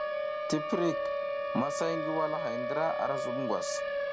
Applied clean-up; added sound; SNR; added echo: none; Siren; -1 dB; none.